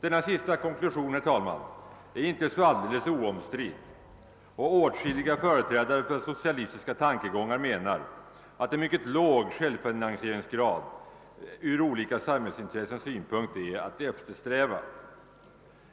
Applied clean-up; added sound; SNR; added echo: none; none; none; none.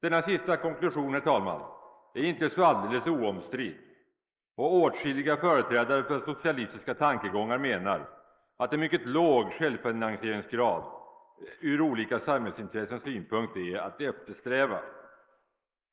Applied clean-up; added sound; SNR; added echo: neural mask model Resemble Enhance denoiser.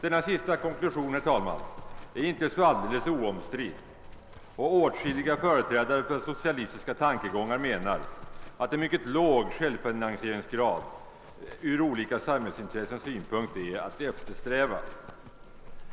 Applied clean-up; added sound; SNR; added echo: none; Livestock, farm animals, working animals; 14 dB; none.